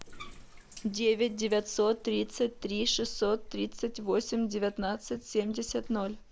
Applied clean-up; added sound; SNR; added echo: none; Bathtub (filling or washing); 15 dB; none.